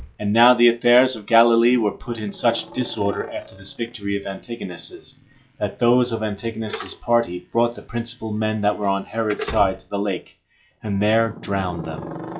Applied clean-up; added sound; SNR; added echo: classical method log-MMSE.